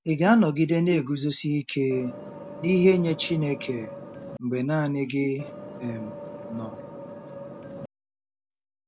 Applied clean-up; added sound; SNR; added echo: none; Vehicle; 13 dB; none.